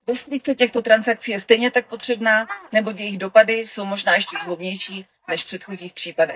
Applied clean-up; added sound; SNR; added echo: neural mask model DeepFilterNet 3.